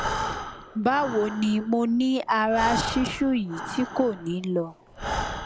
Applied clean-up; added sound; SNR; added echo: none; Breathing; 7 dB; none.